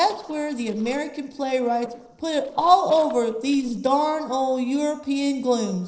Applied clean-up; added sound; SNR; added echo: neural separator model SepFormer DNS4.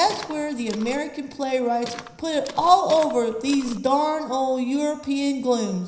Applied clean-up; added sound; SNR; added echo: none; Walk, footsteps; 16 dB; reverberation time 0.9 s.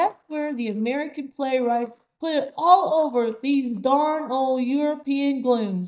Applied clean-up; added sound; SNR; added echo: neural mask model DeepFilterNet 3.